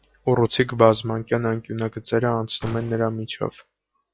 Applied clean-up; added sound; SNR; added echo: classical method log-MMSE.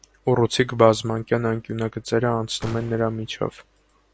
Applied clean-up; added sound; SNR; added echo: none; Gunshot, gunfire; 18 dB; none.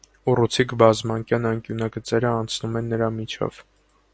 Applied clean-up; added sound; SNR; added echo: none; none; none; none.